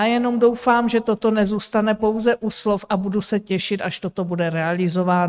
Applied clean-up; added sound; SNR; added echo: neural mask model RNNoise.